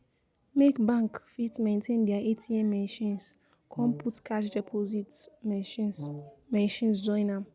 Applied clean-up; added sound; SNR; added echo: none; Brass instrument; 12 dB; none.